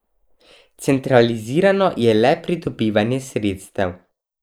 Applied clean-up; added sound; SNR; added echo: neural mask model Resemble Enhance denoiser.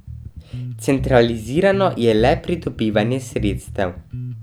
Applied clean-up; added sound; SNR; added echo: none; Bass guitar; 10 dB; none.